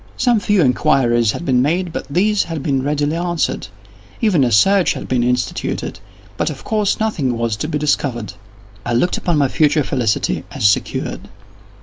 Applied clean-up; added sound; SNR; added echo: none; none; none; none.